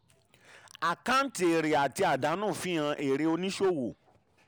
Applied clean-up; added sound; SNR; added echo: none; none; none; none.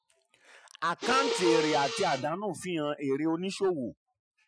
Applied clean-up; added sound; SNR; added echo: classical method Wiener filter.